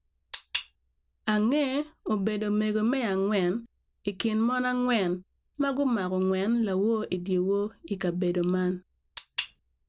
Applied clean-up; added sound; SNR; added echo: none; none; none; none.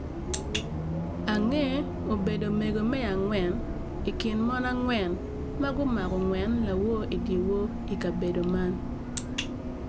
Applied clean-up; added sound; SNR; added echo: none; Bus; 3 dB; none.